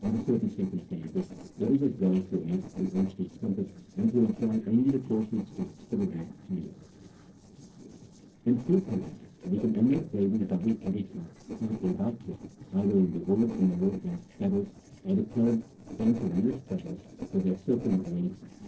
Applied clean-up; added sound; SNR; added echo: neural separator model SepFormer DNS4.